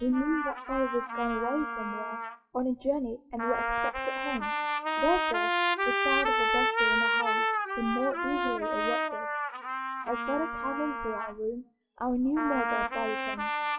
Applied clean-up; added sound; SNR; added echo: classical method WPE with log-MMSE.